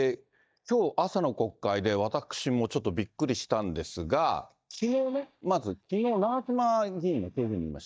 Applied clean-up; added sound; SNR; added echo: neural mask model DeepFilterNet 3.